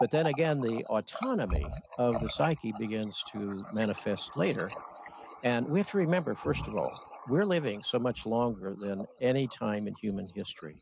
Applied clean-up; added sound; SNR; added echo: none; Water tap, faucet; 11 dB; none.